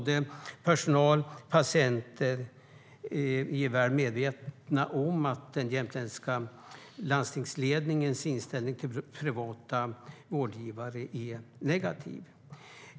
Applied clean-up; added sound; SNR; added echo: none; none; none; none.